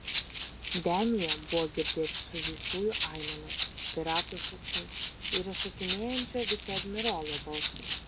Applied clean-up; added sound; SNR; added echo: none; Rattle (instrument); -4 dB; none.